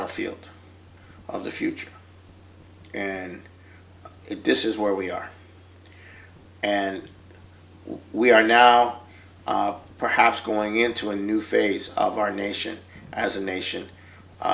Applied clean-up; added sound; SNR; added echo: none; none; none; none.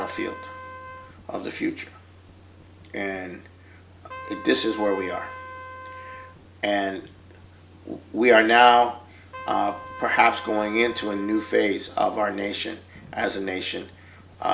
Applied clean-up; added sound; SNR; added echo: none; Trumpet; 17 dB; none.